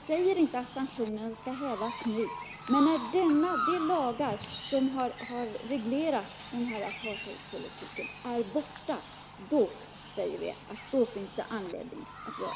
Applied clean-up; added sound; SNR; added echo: none; Chirp, tweet; 9 dB; none.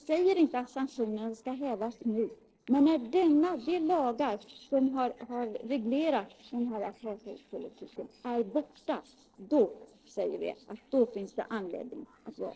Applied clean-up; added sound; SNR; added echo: neural separator model SepFormer DNS4.